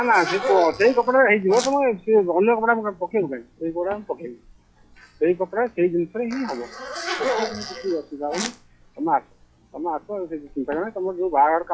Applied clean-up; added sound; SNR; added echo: classical method log-MMSE.